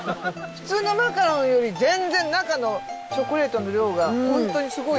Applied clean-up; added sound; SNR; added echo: none; none; none; none.